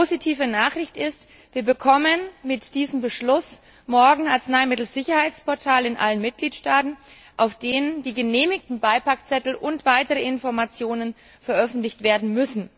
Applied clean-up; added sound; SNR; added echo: none; none; none; none.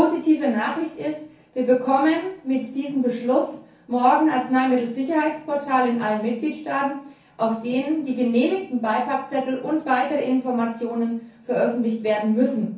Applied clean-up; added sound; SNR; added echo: none; none; none; reverberation time 0.6 s.